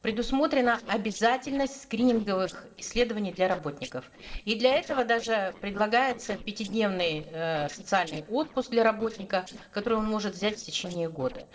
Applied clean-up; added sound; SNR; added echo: neural separator model SepFormer DNS4.